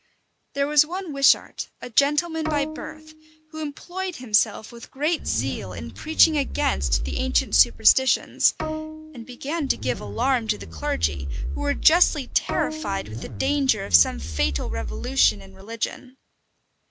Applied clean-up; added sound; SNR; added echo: none; Zipper (clothing) + Bowed string instrument; 4 dB; none.